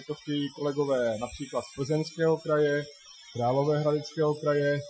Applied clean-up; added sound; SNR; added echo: classical method Wiener filter.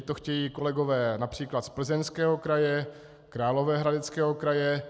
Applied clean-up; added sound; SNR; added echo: none; none; none; none.